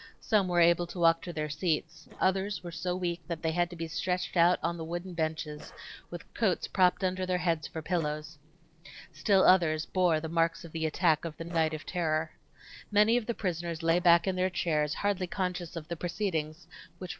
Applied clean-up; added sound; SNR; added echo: neural separator model SepFormer DNS4.